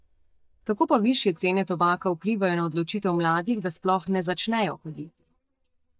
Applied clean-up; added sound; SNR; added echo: neural mask model DeepFilterNet 3.